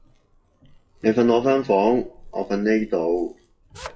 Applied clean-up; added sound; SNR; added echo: classical method WPE with log-MMSE.